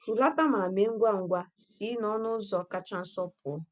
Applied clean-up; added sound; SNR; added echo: none; none; none; none.